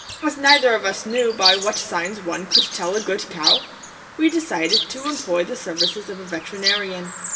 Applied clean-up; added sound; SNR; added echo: none; Chirp, tweet; 2 dB; reverberation time 1.4 s.